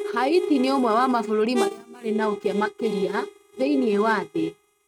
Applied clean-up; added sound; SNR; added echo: neural mask model RNNoise.